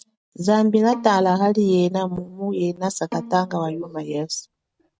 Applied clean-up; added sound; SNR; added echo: neural mask model RNNoise.